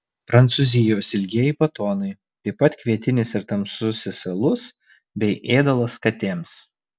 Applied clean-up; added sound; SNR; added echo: none; none; none; none.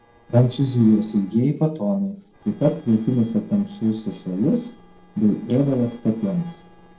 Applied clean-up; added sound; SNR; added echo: neural separator model SepFormer DNS4.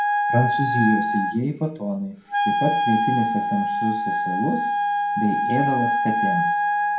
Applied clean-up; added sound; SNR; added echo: none; Wind instrument, woodwind instrument; -3 dB; reverberation time 0.5 s.